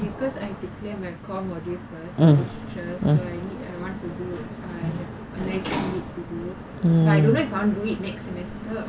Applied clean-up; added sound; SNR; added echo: none; Sliding door; 15 dB; none.